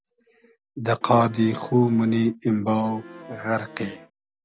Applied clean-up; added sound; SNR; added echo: none; Accordion; 18 dB; none.